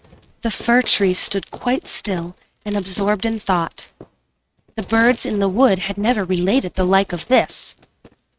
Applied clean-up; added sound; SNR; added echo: neural mask model RNNoise.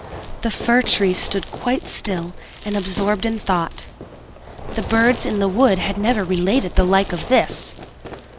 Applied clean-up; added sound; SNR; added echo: none; Fireworks; 14 dB; none.